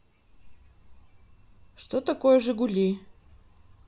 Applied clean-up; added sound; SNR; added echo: none; none; none; none.